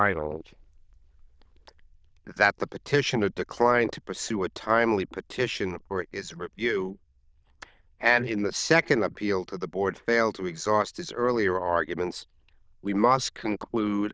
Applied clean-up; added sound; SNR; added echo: neural diffusion model UNIVERSE++.